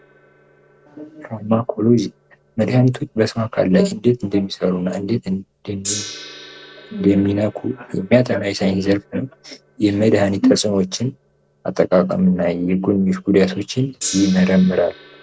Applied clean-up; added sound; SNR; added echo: none; Gong; 19 dB; none.